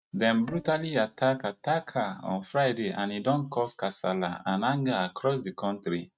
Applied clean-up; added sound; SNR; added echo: neural mask model RNNoise.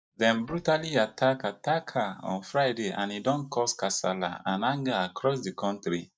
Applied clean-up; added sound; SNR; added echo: neural mask model DeepFilterNet 3.